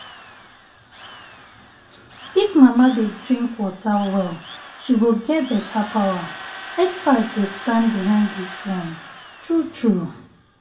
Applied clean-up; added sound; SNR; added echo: none; Drill; 16 dB; reverberation time 0.2 s.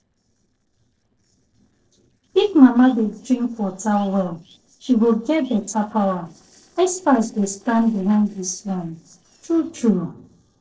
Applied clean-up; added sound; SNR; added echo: neural separator model SepFormer DNS4.